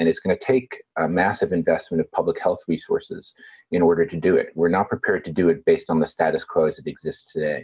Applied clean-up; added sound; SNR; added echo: none; none; none; none.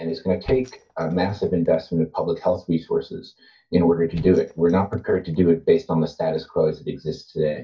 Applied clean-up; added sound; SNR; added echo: neural mask model DeepFilterNet 3.